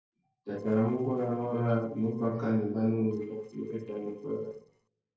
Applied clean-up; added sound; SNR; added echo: neural separator model SepFormer DNS4.